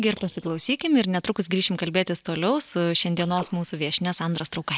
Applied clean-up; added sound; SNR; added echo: neural separator model SepFormer DNS4.